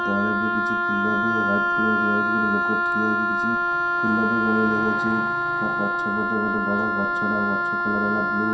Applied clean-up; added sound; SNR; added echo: none; Wind instrument, woodwind instrument; -4 dB; reverberation time 0.7 s.